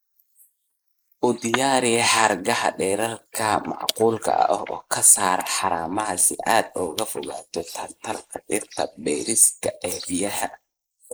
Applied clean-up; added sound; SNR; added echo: neural mask model Resemble Enhance denoiser.